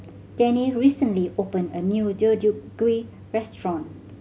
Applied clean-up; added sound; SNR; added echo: none; none; none; none.